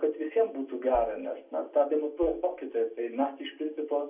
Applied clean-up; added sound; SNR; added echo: none; Bass drum; 20 dB; reverberation time 0.2 s.